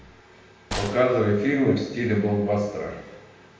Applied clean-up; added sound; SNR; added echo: none; Gunshot, gunfire; 13 dB; reverberation time 0.9 s.